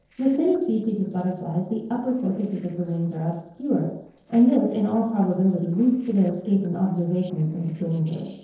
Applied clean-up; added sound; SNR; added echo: neural separator model SepFormer DNS4.